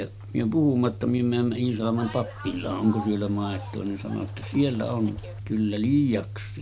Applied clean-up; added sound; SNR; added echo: none; Bus; 18 dB; none.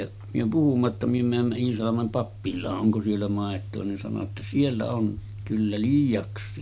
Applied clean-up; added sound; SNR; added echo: none; none; none; none.